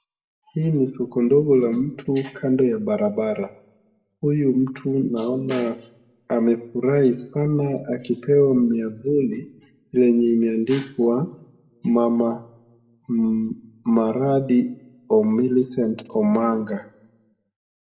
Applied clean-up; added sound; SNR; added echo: none; none; none; reverberation time 0.6 s.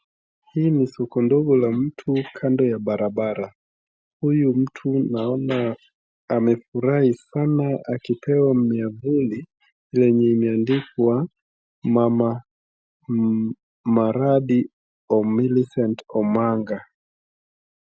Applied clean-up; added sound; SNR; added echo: none; none; none; none.